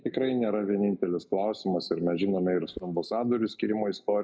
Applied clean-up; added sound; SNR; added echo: neural mask model DeepFilterNet 3.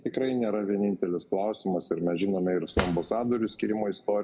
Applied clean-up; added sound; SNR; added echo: none; Drawer open or close; 8 dB; reverberation time 0.7 s.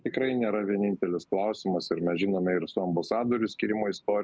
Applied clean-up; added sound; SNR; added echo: none; none; none; none.